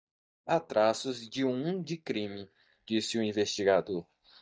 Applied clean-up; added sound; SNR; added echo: neural mask model DeepFilterNet 3.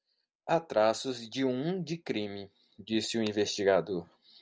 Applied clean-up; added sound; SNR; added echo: none; none; none; none.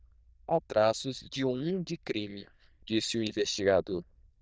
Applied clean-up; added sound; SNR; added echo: neural diffusion model UNIVERSE++.